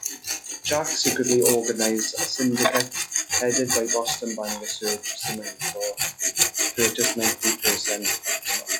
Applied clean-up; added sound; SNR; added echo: classical method log-MMSE.